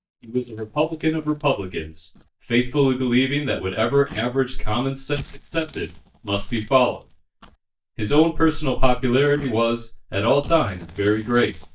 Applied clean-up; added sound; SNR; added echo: neural mask model DeepFilterNet 3.